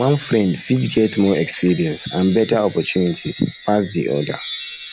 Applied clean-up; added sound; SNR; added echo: none; Wind chime; 16 dB; none.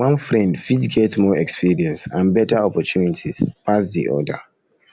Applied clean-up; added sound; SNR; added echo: none; none; none; none.